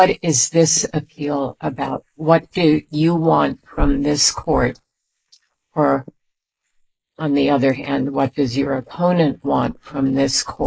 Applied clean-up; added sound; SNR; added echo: neural mask model Resemble Enhance denoiser.